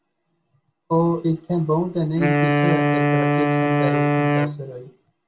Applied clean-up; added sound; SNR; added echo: none; Wind instrument, woodwind instrument; -5 dB; reverberation time 0.2 s.